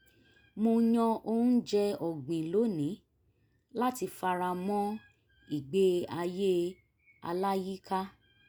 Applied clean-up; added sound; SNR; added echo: none; none; none; none.